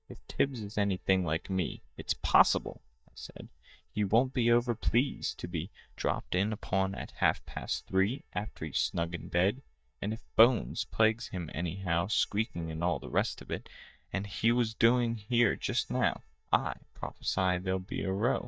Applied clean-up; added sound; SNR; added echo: neural mask model DeepFilterNet 3.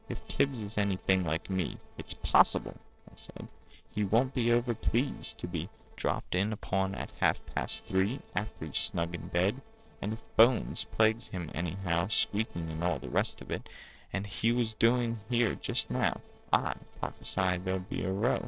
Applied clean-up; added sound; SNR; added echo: neural separator model SepFormer DNS4.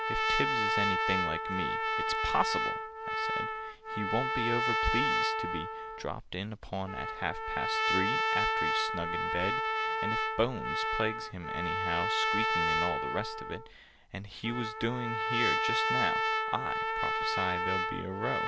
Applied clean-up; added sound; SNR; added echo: none; Trumpet; -5 dB; none.